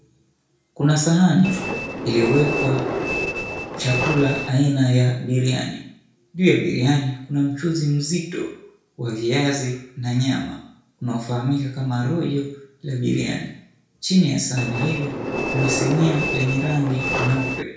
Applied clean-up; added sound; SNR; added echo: none; Train; 4 dB; reverberation time 0.5 s.